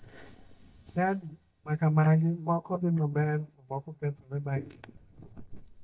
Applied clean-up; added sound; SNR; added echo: neural mask model DeepFilterNet 3.